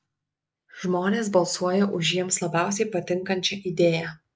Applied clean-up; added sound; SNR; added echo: none; none; none; none.